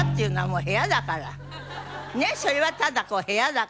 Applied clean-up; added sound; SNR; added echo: none; Bowed string instrument; 6 dB; none.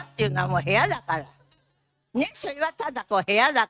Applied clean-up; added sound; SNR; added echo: neural mask model RNNoise.